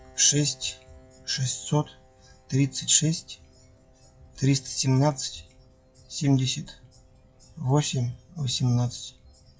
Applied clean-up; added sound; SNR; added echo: classical method log-MMSE.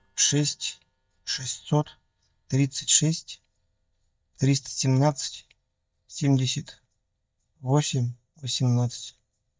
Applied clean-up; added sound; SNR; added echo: neural mask model DeepFilterNet 3.